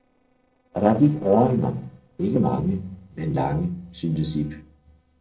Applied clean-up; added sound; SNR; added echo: neural separator model SepFormer DNS4.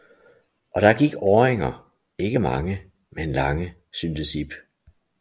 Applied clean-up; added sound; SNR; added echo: none; none; none; none.